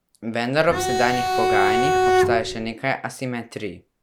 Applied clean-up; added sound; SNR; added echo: none; Bowed string instrument; -4 dB; none.